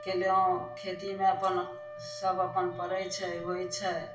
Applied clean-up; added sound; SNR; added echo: none; Wind instrument, woodwind instrument; 12 dB; reverberation time 0.2 s.